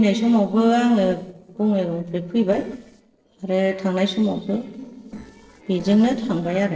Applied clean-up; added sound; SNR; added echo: neural separator model SepFormer DNS4.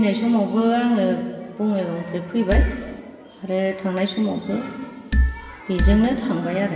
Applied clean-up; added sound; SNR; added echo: none; Marimba, xylophone; -2 dB; reverberation time 1.9 s.